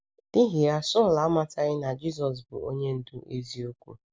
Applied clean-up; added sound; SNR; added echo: none; none; none; none.